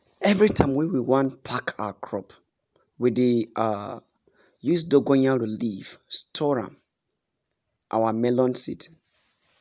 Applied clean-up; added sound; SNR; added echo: none; none; none; none.